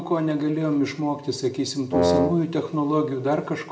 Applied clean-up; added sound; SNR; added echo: none; Wind instrument, woodwind instrument; -2 dB; reverberation time 0.4 s.